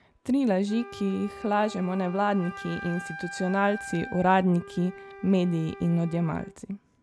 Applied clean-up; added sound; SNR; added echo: none; Wind instrument, woodwind instrument; 15 dB; none.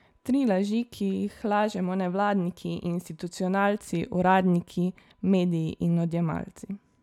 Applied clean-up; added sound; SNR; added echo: none; none; none; none.